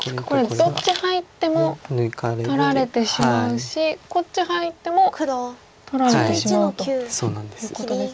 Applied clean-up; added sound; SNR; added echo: none; none; none; none.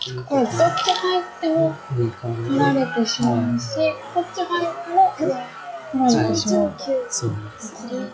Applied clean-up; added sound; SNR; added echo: classical method log-MMSE.